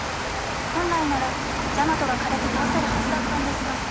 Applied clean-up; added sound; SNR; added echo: none; Water; -1 dB; none.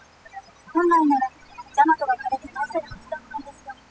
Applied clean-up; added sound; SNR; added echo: classical method spectral subtraction.